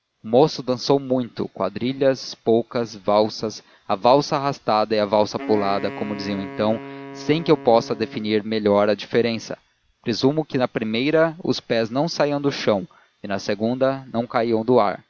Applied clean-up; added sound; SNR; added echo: none; Wind instrument, woodwind instrument; 14 dB; none.